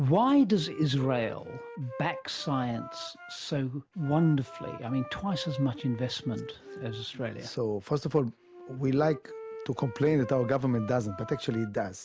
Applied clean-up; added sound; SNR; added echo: none; Wind instrument, woodwind instrument; 15 dB; none.